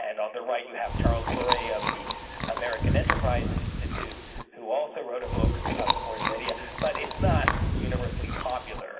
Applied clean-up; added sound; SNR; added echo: none; Chewing, mastication; -5 dB; reverberation time 1.9 s.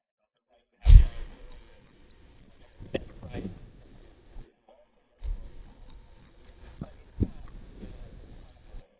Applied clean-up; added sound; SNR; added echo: neural mask model DeepFilterNet 3.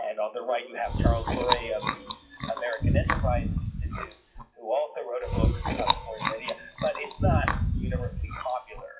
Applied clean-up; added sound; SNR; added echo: classical method WPE with log-MMSE.